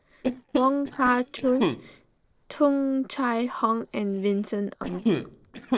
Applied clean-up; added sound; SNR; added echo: neural separator model SepFormer DNS4.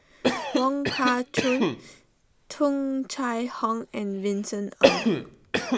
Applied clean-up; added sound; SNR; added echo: none; Cough; 0 dB; none.